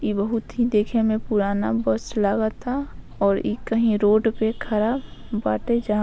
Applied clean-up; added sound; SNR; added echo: none; none; none; none.